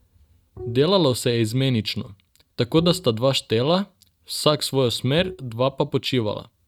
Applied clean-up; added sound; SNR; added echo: neural mask model RNNoise.